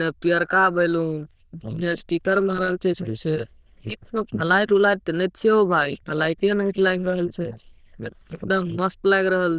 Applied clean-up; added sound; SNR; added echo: neural diffusion model UNIVERSE++.